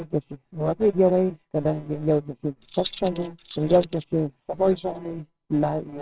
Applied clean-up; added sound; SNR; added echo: neural separator model SepFormer WHAMR!.